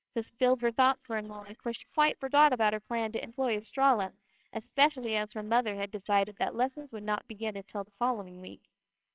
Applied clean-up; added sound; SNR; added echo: neural separator model SepFormer WHAMR!.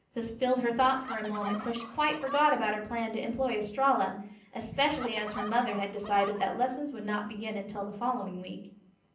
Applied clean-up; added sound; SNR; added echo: none; Fowl; 12 dB; reverberation time 0.6 s.